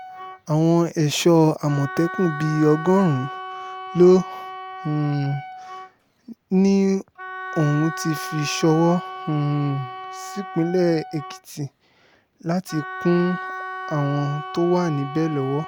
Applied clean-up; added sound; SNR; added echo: none; Wind instrument, woodwind instrument; 12 dB; none.